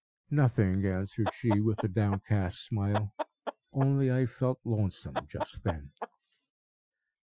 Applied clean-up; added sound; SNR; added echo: classical method Wiener filter.